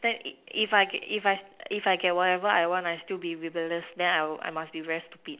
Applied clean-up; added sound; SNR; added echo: none; none; none; none.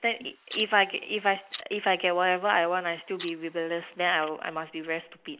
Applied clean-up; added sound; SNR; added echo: neural mask model Resemble Enhance denoiser.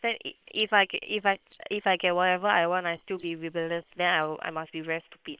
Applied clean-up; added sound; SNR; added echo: neural separator model SepFormer WHAM!.